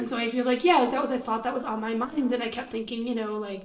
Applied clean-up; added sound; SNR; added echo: neural separator model SepFormer DNS4.